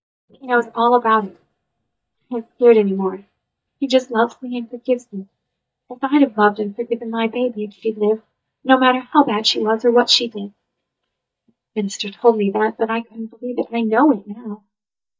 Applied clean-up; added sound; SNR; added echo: neural mask model DeepFilterNet 3.